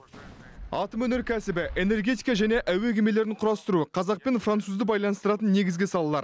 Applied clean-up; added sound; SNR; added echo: none; Fireworks; 17 dB; none.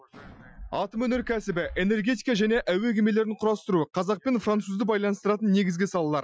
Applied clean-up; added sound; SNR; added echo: classical method Wiener filter.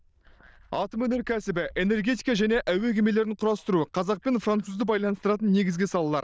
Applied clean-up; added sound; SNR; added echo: neural diffusion model UNIVERSE++.